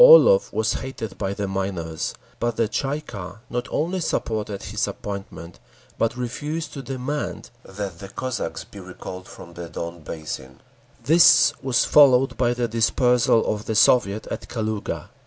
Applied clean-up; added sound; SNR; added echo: none; none; none; none.